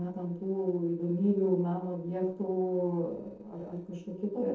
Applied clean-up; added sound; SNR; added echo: neural separator model SepFormer DNS4.